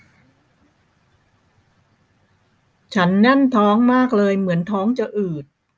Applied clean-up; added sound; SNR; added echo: none; none; none; none.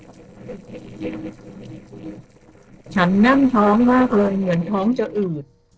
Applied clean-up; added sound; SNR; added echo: neural separator model SepFormer DNS4.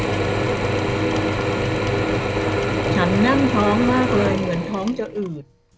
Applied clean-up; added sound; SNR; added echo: none; Drill / Mechanisms; -2 dB; none.